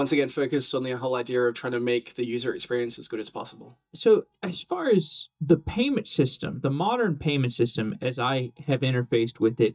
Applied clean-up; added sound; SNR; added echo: neural mask model DeepFilterNet 3.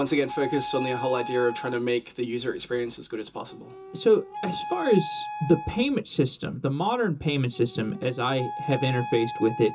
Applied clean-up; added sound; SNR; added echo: none; Wind instrument, woodwind instrument; 11 dB; reverberation time 0.2 s.